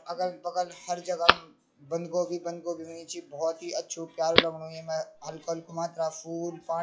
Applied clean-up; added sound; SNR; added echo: classical method log-MMSE.